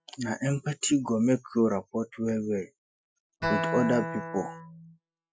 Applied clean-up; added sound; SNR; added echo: classical method Wiener filter.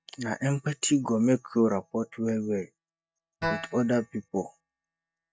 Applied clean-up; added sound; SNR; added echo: neural mask model DeepFilterNet 3.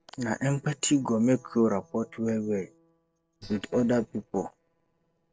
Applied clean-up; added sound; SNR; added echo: neural separator model SepFormer DNS4.